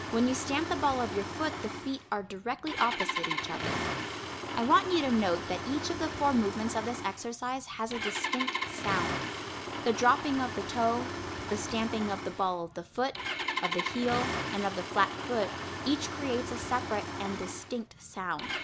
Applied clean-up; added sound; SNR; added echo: none; Engine starting; 4 dB; none.